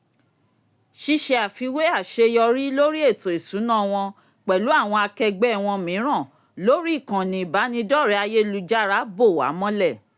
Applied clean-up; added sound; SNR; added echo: none; none; none; none.